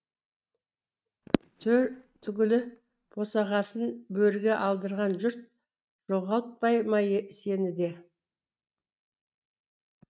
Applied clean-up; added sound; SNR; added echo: neural mask model RNNoise.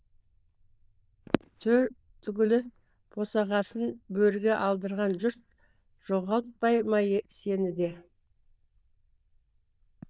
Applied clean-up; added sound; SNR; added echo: neural diffusion model UNIVERSE++.